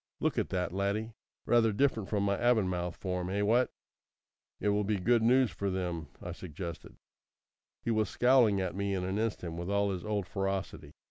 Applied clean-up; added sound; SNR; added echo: none; none; none; none.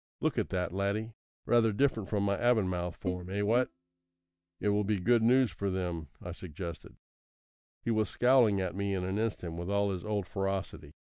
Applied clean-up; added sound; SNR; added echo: neural mask model DeepFilterNet 3.